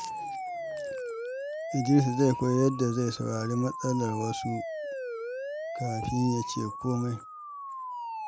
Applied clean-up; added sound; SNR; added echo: none; Siren; 7 dB; none.